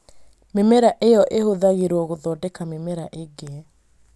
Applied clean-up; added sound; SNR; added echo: none; none; none; none.